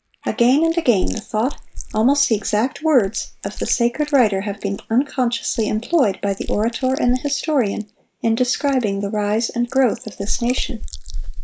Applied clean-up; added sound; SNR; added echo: neural mask model Resemble Enhance denoiser.